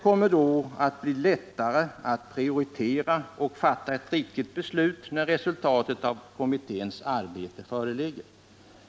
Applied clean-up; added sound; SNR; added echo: none; none; none; none.